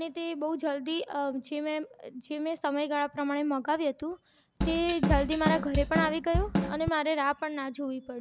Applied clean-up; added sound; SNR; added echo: none; Drum kit; -1 dB; none.